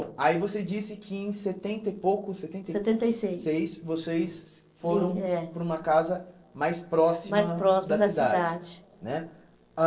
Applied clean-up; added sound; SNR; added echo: neural separator model SepFormer DNS4.